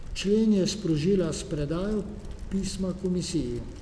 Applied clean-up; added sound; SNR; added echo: none; Bicycle; 12 dB; none.